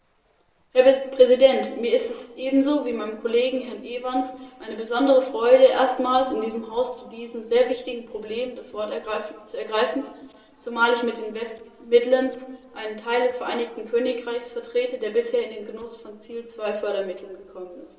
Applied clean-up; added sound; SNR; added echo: neural separator model SepFormer DNS4.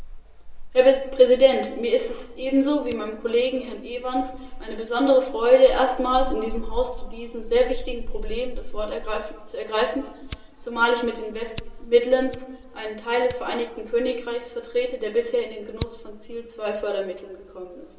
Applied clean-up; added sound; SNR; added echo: none; Fire; 11 dB; reverberation time 2.9 s.